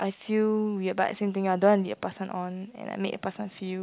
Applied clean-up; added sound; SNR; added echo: none; none; none; none.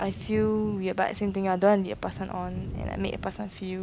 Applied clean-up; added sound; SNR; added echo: none; Thunder / Rain; 11 dB; none.